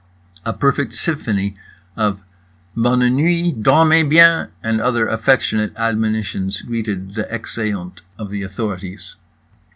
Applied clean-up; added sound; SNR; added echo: none; none; none; none.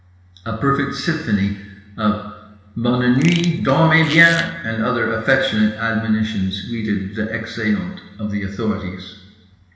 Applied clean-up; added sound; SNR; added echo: none; Fart; 12 dB; reverberation time 1.1 s.